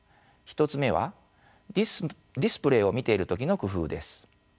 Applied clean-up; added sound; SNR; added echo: none; none; none; none.